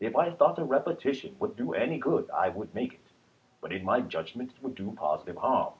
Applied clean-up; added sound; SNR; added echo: none; none; none; none.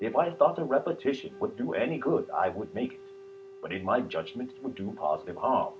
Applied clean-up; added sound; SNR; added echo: none; Wind instrument, woodwind instrument; 18 dB; none.